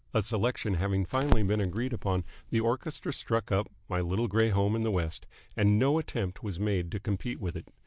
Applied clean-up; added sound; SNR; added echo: none; Crackle; 2 dB; none.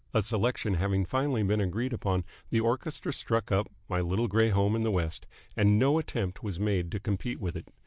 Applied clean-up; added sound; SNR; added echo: none; none; none; none.